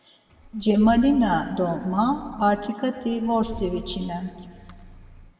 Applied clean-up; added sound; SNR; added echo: none; Engine starting / Car; 17 dB; reverberation time 1.7 s.